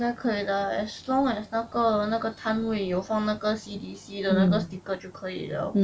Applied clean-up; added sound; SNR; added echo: none; none; none; none.